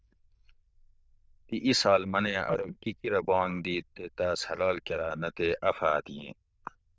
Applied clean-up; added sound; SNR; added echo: neural diffusion model UNIVERSE++.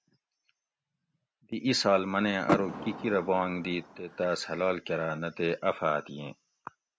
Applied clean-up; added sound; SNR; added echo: none; Door / Car; 6 dB; none.